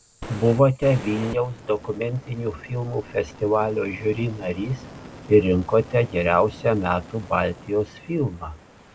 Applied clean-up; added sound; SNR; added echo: none; Fire; 17 dB; none.